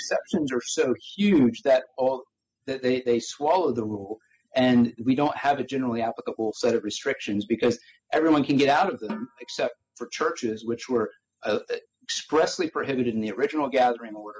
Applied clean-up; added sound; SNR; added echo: classical method spectral subtraction.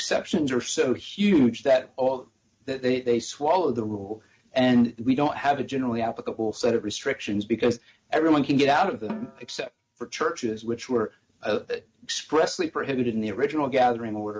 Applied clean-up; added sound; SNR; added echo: neural mask model RNNoise.